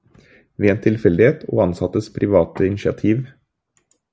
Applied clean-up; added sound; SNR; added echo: none; none; none; none.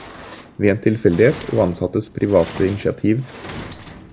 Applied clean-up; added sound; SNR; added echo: none; Sliding door; 15 dB; none.